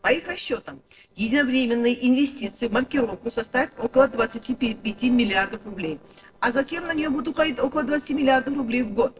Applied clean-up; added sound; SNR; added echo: neural separator model SepFormer DNS4.